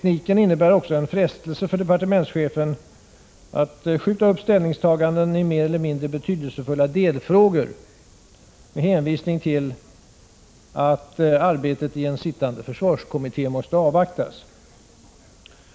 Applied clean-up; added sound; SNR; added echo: none; none; none; none.